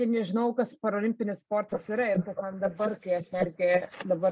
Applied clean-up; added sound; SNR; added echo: neural mask model Resemble Enhance denoiser.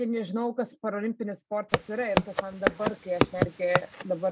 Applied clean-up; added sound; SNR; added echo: none; Walk, footsteps; -2 dB; none.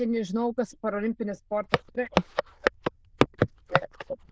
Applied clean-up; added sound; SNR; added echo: neural diffusion model UNIVERSE++.